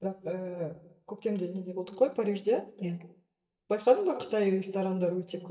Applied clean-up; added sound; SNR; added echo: neural mask model DeepFilterNet 3.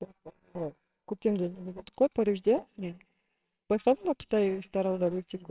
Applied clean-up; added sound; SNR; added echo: neural separator model SepFormer WHAMR!.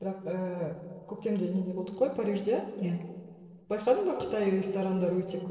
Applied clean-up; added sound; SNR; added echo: neural separator model SepFormer DNS4.